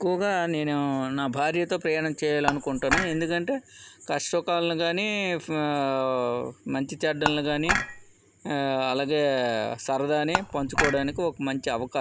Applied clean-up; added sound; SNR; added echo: none; Dishes, pots, and pans / Chink, clink; 2 dB; none.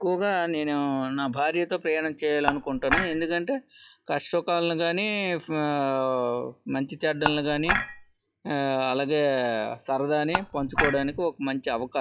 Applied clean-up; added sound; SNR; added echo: classical method log-MMSE.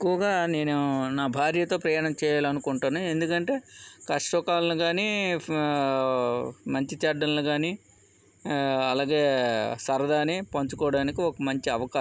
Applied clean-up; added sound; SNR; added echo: none; none; none; none.